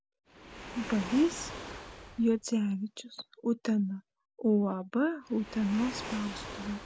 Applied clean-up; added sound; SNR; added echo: none; Waves, surf; 13 dB; none.